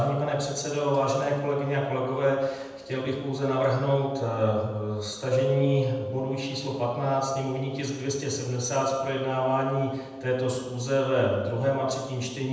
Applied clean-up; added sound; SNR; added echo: none; Piano; 8 dB; reverberation time 1.0 s.